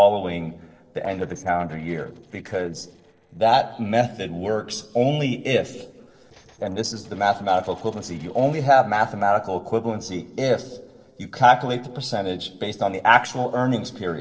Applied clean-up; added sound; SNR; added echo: neural separator model SepFormer DNS4.